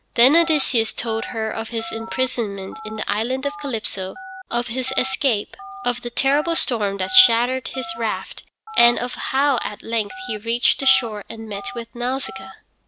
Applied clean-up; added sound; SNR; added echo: none; Telephone; 15 dB; none.